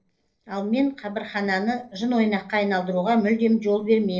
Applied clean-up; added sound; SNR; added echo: neural separator model SepFormer DNS4.